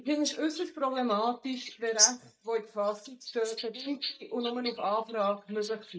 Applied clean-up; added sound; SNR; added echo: neural mask model DeepFilterNet 3.